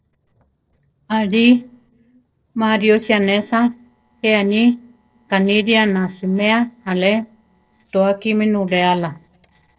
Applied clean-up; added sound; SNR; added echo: neural separator model SepFormer DNS4.